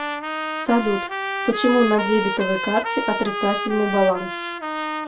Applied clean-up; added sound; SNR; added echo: none; Trumpet; 5 dB; reverberation time 0.2 s.